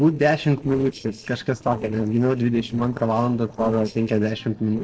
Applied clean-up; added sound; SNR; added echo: neural separator model SepFormer DNS4.